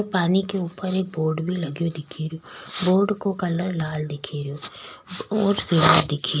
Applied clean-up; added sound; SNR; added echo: neural mask model Resemble Enhance denoiser.